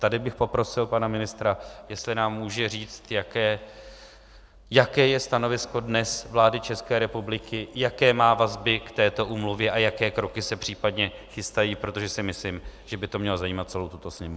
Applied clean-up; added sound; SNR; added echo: none; none; none; none.